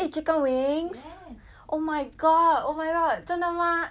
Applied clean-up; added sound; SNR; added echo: none; none; none; none.